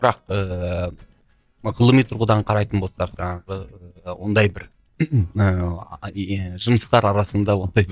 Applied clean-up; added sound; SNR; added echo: neural mask model DeepFilterNet 3.